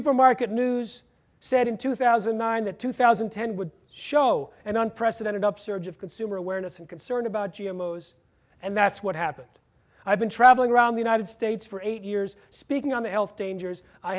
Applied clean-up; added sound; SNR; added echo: none; none; none; none.